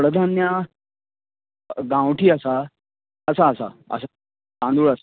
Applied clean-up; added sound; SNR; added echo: none; none; none; none.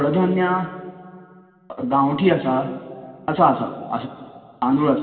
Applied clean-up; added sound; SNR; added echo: none; none; none; reverberation time 2.2 s.